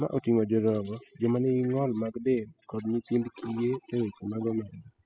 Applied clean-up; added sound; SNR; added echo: classical method spectral subtraction.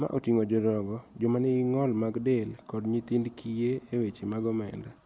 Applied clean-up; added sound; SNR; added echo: none; none; none; none.